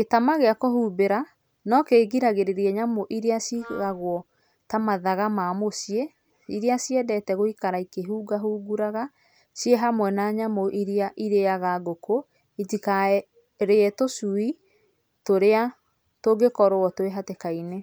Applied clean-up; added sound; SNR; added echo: none; Wind instrument, woodwind instrument; 20 dB; none.